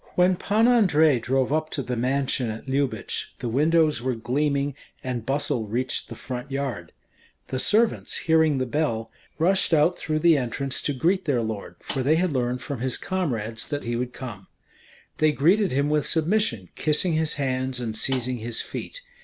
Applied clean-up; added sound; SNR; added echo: none; Snare drum; 17 dB; none.